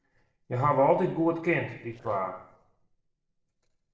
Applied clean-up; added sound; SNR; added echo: neural separator model SepFormer DNS4.